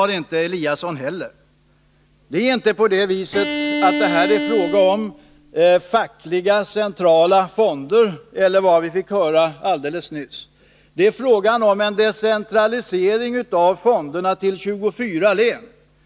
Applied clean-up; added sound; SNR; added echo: none; Bowed string instrument; 5 dB; none.